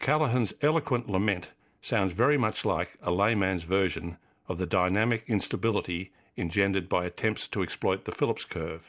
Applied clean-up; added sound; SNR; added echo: none; none; none; none.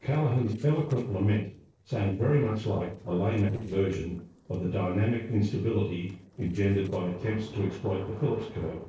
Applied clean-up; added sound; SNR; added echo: neural separator model SepFormer DNS4.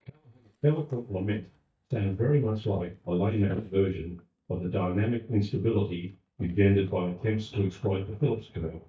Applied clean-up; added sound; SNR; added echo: neural mask model DeepFilterNet 3.